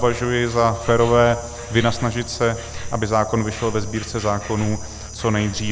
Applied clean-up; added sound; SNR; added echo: none; Insect; 10 dB; none.